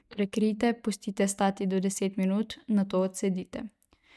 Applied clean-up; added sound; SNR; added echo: neural mask model DeepFilterNet 3.